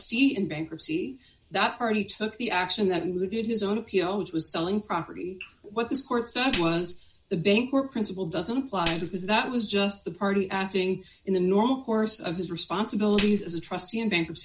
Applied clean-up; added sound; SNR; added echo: none; Tambourine; 9 dB; none.